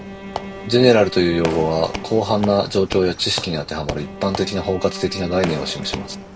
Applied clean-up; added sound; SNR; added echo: none; Bowed string instrument + Squeak / Walk, footsteps; 11 dB; none.